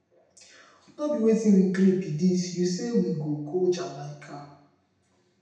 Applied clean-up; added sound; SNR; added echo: none; none; none; reverberation time 0.8 s.